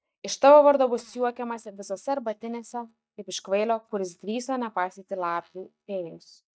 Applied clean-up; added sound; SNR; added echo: neural mask model DeepFilterNet 3.